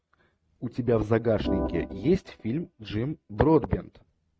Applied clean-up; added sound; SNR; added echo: neural mask model RNNoise.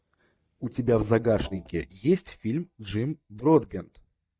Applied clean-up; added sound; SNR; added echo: neural mask model DeepFilterNet 3.